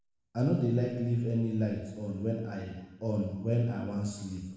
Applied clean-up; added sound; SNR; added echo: none; none; none; reverberation time 1.1 s.